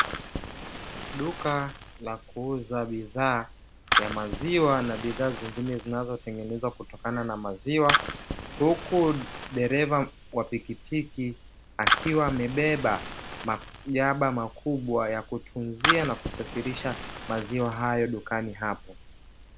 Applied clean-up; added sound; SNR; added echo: none; Fire; 5 dB; none.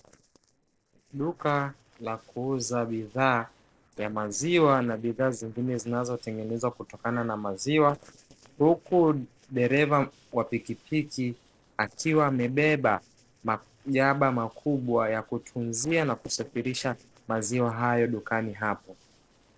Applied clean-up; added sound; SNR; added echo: neural separator model SepFormer DNS4.